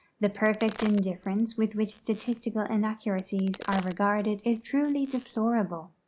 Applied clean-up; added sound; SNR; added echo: none; Crack; 18 dB; none.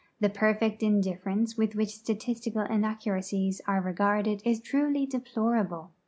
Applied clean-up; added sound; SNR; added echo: none; none; none; none.